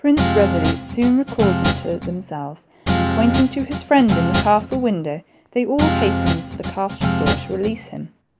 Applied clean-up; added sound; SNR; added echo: none; Guitar; 1 dB; none.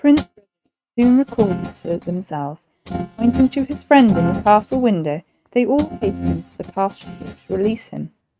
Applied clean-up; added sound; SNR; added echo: neural mask model RNNoise.